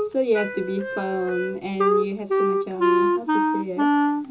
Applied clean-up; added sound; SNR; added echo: none; Wind instrument, woodwind instrument; -4 dB; reverberation time 0.2 s.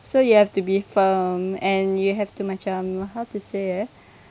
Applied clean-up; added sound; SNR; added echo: none; none; none; none.